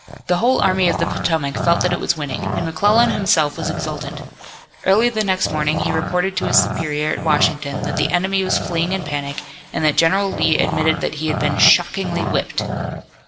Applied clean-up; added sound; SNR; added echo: none; Growling; 6 dB; reverberation time 1.8 s.